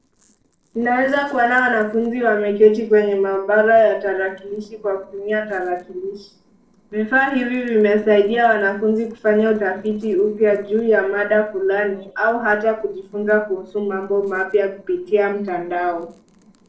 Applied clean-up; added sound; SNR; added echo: neural separator model SepFormer DNS4.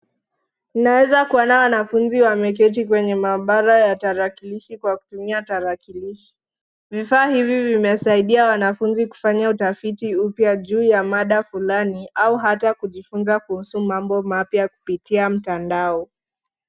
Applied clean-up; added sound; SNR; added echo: none; none; none; none.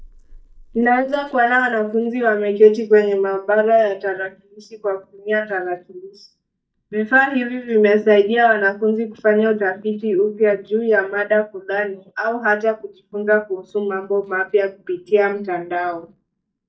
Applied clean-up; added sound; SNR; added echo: neural mask model DeepFilterNet 3.